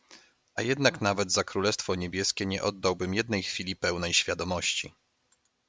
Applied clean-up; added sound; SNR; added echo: none; none; none; none.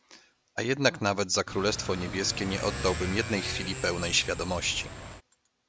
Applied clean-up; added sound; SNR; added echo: none; Motorcycle / Accelerating, revving, vroom; 7 dB; none.